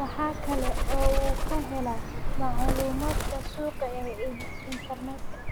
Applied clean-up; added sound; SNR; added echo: none; Bird; -5 dB; none.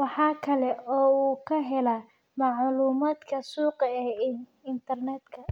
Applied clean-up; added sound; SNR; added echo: none; none; none; none.